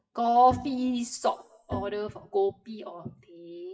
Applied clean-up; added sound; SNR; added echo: classical method WPE with log-MMSE.